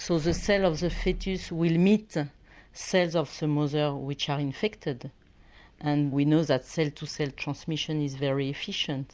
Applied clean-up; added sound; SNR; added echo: none; none; none; none.